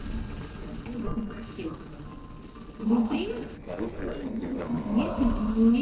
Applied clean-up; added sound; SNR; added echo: neural separator model SepFormer DNS4.